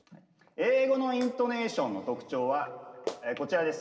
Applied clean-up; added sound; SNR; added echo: none; Clapping; 17 dB; reverberation time 2.2 s.